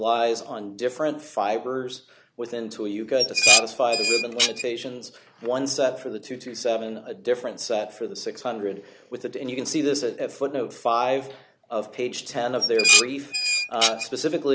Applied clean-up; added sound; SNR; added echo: none; Dishes, pots, and pans; -4 dB; none.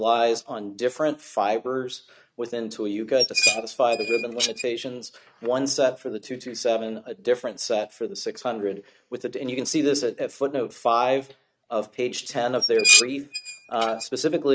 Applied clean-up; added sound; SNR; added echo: neural mask model RNNoise.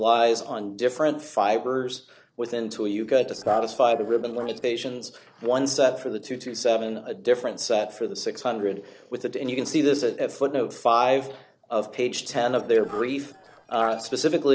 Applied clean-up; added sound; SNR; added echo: neural separator model SepFormer DNS4.